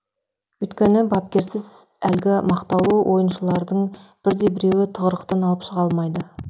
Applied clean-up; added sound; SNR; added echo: none; none; none; none.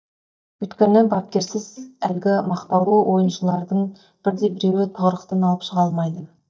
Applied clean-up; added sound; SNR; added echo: neural mask model DeepFilterNet 3.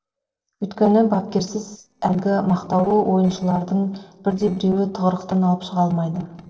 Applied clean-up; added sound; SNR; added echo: neural separator model SepFormer DNS4.